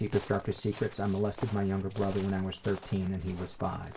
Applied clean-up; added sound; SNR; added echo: none; Walk, footsteps; 16 dB; reverberation time 0.2 s.